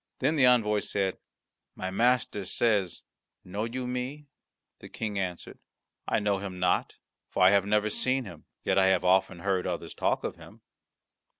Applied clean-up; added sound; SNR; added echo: none; none; none; none.